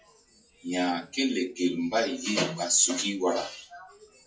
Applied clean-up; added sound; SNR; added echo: classical method WPE with log-MMSE.